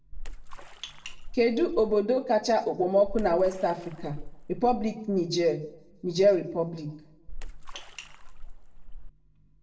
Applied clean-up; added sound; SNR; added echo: none; Splash, splatter; 9 dB; reverberation time 0.6 s.